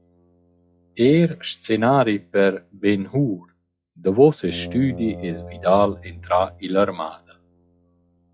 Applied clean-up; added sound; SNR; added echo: classical method log-MMSE.